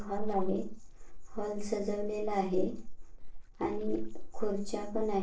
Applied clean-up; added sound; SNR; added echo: neural separator model SepFormer DNS4.